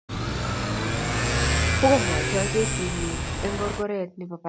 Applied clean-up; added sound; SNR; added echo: none; Motorcycle / Accelerating, revving, vroom; -3 dB; none.